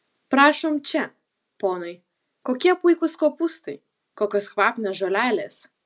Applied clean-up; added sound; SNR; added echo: none; none; none; none.